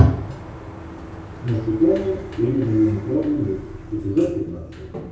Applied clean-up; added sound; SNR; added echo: none; Sliding door; 15 dB; reverberation time 0.6 s.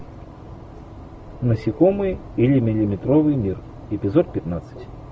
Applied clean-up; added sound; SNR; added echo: none; none; none; none.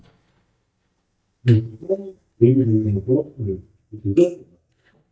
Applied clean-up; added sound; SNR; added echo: neural mask model DeepFilterNet 3.